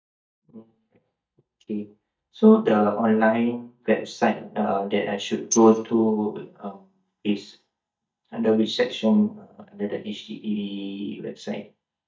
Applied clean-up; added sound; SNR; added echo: neural mask model DeepFilterNet 3.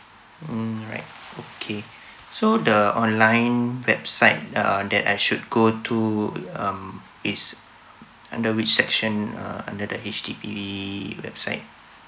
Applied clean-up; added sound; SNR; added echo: none; none; none; none.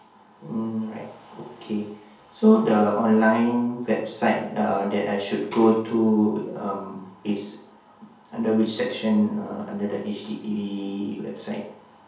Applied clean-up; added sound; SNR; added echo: none; Tambourine; 12 dB; reverberation time 0.7 s.